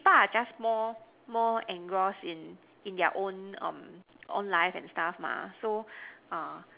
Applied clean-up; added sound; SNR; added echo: none; none; none; none.